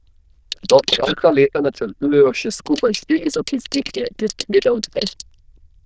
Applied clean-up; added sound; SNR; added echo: neural diffusion model UNIVERSE++.